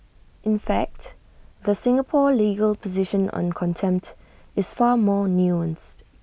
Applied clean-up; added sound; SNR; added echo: none; none; none; none.